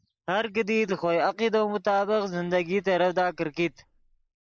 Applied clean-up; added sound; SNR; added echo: neural mask model Resemble Enhance denoiser.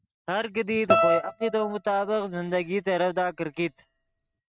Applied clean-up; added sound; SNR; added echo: neural mask model RNNoise.